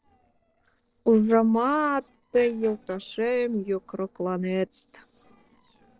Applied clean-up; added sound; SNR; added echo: neural separator model SepFormer DNS4.